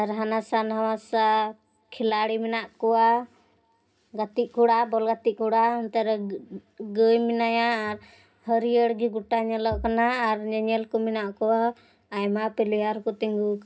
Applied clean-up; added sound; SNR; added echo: none; Bass drum; 11 dB; reverberation time 0.3 s.